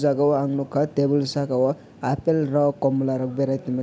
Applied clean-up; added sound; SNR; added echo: none; none; none; none.